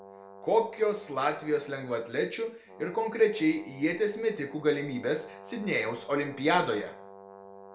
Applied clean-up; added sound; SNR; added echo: none; Brass instrument; 19 dB; reverberation time 0.4 s.